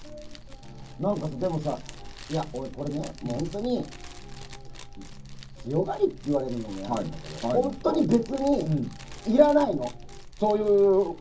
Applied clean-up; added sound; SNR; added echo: none; Fire; 14 dB; reverberation time 0.4 s.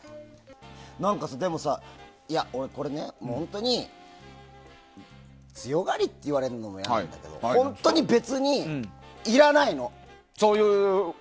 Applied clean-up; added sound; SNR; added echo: none; none; none; none.